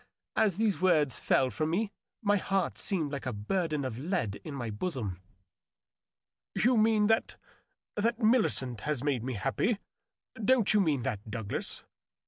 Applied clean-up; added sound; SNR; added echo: none; none; none; none.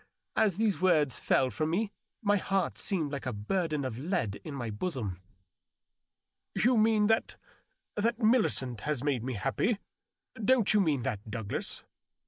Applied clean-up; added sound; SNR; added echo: neural mask model Resemble Enhance denoiser.